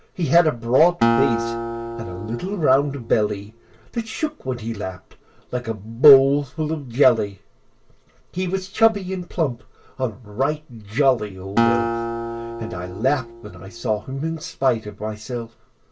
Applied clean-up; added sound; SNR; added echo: none; Acoustic guitar; 4 dB; reverberation time 0.1 s.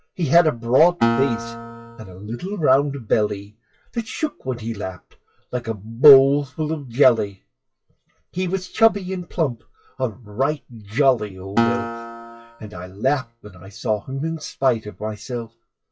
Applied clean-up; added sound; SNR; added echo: classical method WPE with log-MMSE.